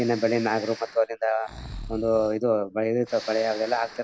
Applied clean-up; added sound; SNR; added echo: none; Breathing; 16 dB; none.